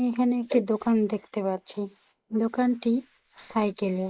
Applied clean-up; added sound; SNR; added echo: neural mask model Resemble Enhance denoiser.